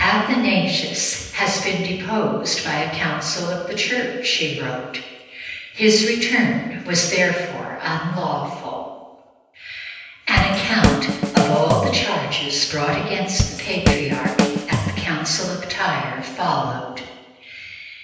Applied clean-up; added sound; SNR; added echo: none; Drum kit; -1 dB; reverberation time 1.1 s.